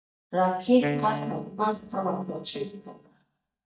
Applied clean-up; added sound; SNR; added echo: neural mask model DeepFilterNet 3.